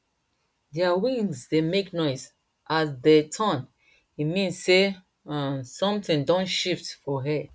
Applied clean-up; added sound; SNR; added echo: none; none; none; none.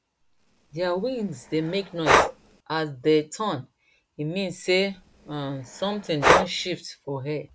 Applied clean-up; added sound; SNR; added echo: none; Breathing; -1 dB; none.